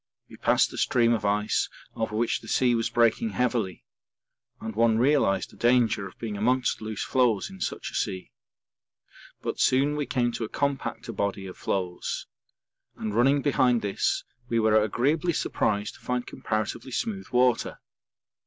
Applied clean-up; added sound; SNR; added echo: none; none; none; none.